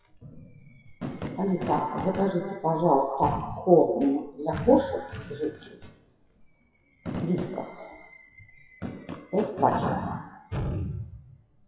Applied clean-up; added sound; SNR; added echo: classical method WPE with log-MMSE.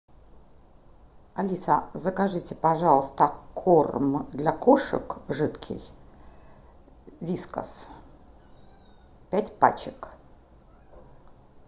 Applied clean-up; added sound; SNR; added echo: none; none; none; none.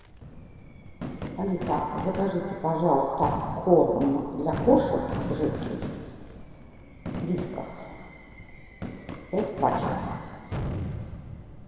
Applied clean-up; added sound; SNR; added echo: none; Fireworks; 8 dB; reverberation time 2.2 s.